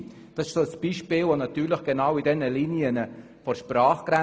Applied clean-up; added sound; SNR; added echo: none; none; none; none.